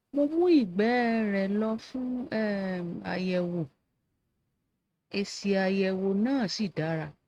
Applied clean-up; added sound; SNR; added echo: neural mask model RNNoise.